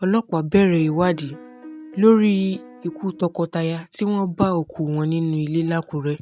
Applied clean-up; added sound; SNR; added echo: neural mask model RNNoise.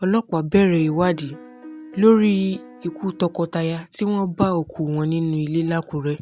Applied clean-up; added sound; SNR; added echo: none; Piano; 19 dB; none.